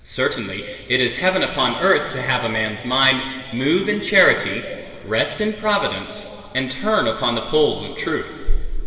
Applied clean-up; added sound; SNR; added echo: none; none; none; reverberation time 2.5 s.